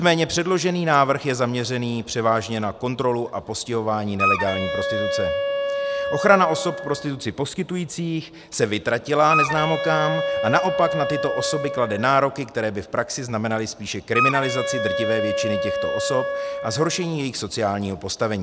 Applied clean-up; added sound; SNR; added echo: none; Wind instrument, woodwind instrument; 2 dB; none.